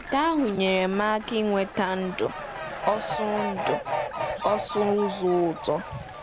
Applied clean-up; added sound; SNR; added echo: none; Fowl; 7 dB; none.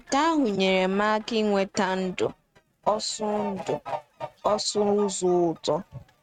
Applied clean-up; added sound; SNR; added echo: neural mask model RNNoise.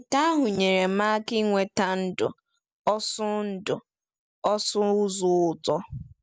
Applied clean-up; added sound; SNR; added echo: none; none; none; none.